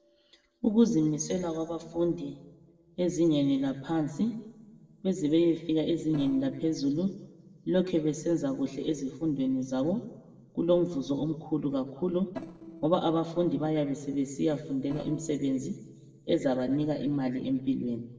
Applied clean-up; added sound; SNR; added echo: neural separator model SepFormer DNS4.